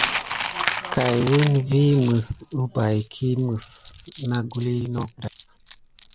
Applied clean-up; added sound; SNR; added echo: none; Coin (dropping); 9 dB; none.